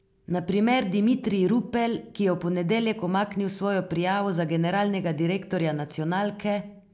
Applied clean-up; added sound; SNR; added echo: none; none; none; none.